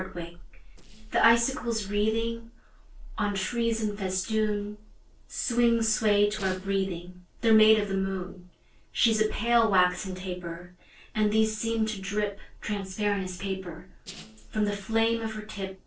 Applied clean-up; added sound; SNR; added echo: neural separator model SepFormer DNS4.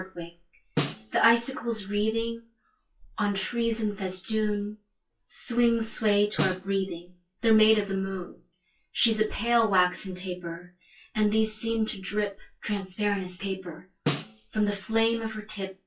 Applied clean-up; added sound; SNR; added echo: classical method WPE with log-MMSE.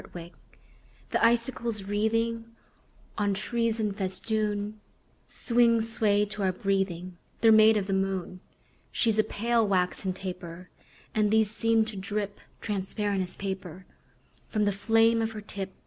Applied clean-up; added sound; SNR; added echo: none; none; none; none.